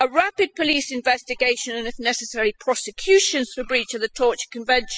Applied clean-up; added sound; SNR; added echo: classical method spectral subtraction.